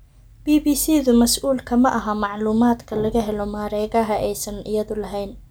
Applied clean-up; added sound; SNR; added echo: none; none; none; none.